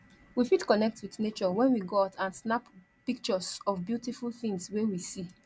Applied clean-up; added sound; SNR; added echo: none; none; none; none.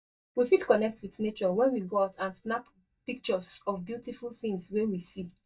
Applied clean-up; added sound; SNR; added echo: neural mask model DeepFilterNet 3.